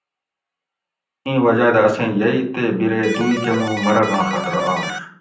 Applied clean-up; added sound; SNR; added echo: none; Electric guitar; 7 dB; reverberation time 0.6 s.